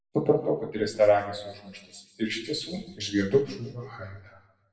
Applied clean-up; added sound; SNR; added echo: none; none; none; reverberation time 0.9 s.